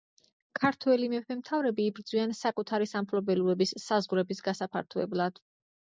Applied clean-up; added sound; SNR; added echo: none; none; none; none.